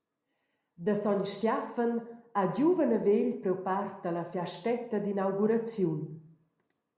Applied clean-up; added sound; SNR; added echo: none; none; none; none.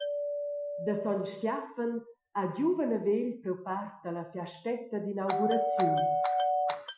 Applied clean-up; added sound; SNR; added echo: classical method Wiener filter.